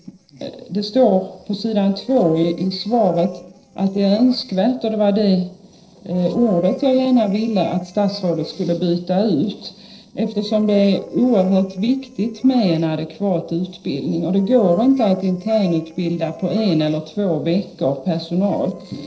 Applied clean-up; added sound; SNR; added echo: neural separator model SepFormer DNS4.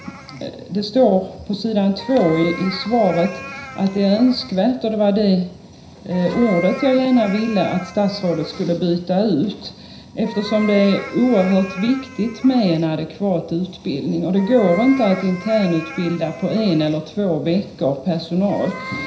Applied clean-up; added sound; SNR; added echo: none; Meow; 17 dB; reverberation time 0.5 s.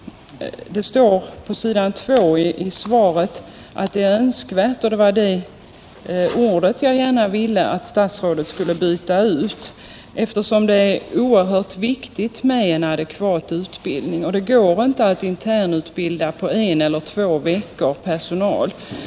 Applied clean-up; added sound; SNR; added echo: none; none; none; none.